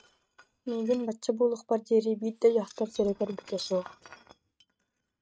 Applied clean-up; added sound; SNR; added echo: neural mask model RNNoise.